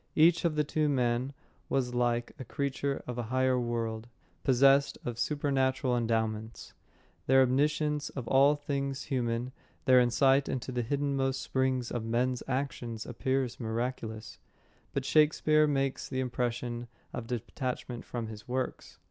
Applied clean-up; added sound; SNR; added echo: none; none; none; none.